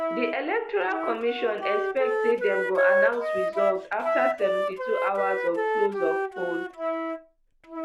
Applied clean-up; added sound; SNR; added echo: none; Wind instrument, woodwind instrument; -1 dB; none.